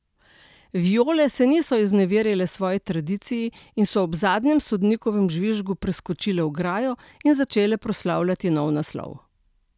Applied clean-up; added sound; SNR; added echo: none; none; none; none.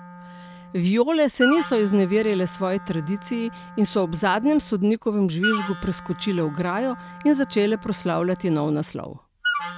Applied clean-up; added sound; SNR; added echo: none; Wind instrument, woodwind instrument; 11 dB; none.